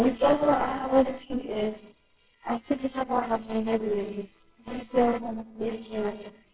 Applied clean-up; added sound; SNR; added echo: neural separator model SepFormer WHAMR!.